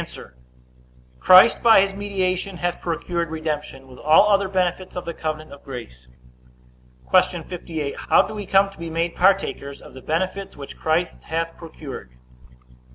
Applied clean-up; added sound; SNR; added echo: none; none; none; none.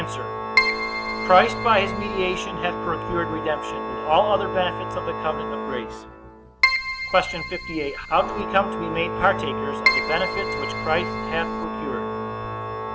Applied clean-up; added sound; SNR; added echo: none; Keyboard (musical) + Organ; 1 dB; none.